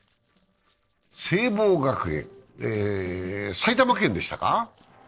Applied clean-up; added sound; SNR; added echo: neural separator model SepFormer DNS4.